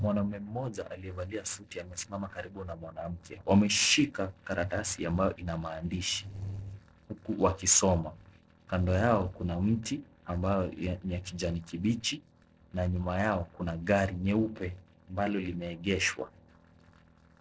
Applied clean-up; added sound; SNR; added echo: neural separator model SepFormer DNS4.